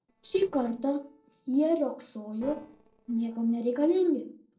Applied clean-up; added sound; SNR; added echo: neural separator model SepFormer DNS4.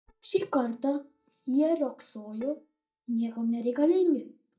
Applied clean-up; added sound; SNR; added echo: neural mask model DeepFilterNet 3.